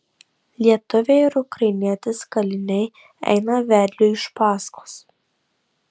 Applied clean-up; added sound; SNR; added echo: none; none; none; none.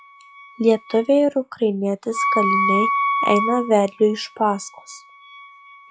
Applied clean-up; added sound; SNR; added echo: classical method log-MMSE.